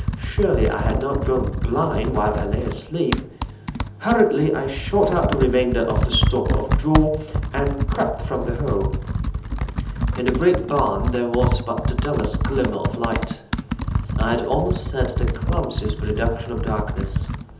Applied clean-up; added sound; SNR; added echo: none; Computer keyboard; 1 dB; reverberation time 1.2 s.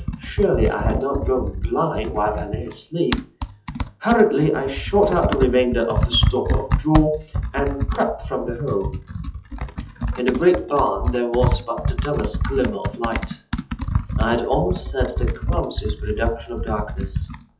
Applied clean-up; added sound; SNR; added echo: classical method WPE with log-MMSE.